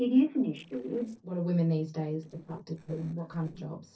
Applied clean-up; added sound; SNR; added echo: neural separator model SepFormer DNS4.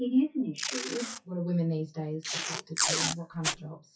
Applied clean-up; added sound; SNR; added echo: classical method WPE with log-MMSE.